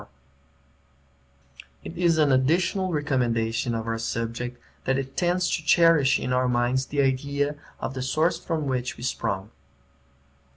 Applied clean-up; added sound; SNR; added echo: none; none; none; none.